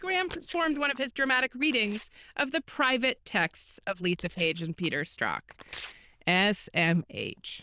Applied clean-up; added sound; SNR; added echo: neural diffusion model UNIVERSE++.